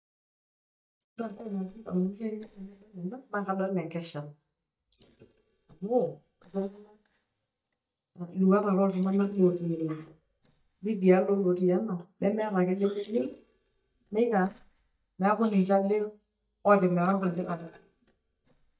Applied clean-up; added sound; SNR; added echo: neural mask model DeepFilterNet 3.